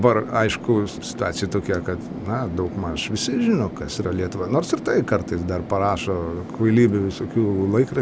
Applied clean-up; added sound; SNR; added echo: none; Fixed-wing aircraft, airplane; 12 dB; none.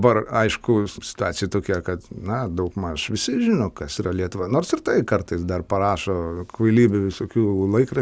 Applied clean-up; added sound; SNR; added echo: none; none; none; none.